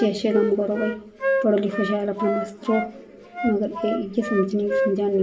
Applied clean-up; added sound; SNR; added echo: none; Wind instrument, woodwind instrument; 5 dB; reverberation time 1.7 s.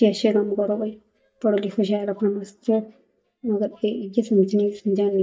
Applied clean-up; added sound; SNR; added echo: neural mask model DeepFilterNet 3.